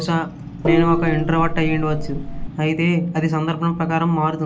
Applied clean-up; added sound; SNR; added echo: none; Gong; 2 dB; none.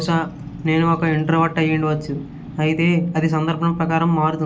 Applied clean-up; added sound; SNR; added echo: none; none; none; none.